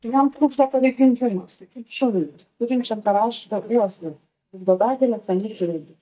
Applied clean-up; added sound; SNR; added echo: neural mask model DeepFilterNet 3.